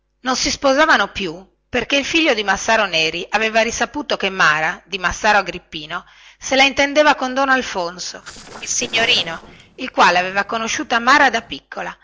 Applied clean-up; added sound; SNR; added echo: neural separator model SepFormer DNS4.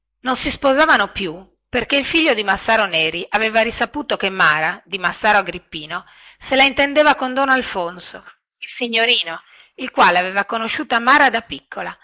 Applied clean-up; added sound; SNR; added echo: neural mask model Resemble Enhance denoiser.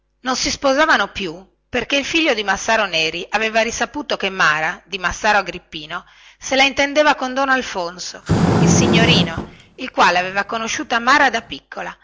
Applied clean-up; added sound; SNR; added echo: none; Fire; 1 dB; none.